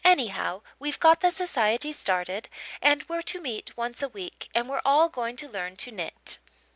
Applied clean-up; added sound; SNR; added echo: none; none; none; none.